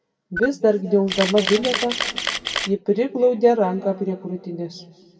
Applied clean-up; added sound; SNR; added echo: none; Camera; 5 dB; reverberation time 1.9 s.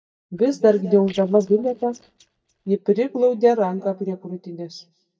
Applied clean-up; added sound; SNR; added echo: neural mask model DeepFilterNet 3.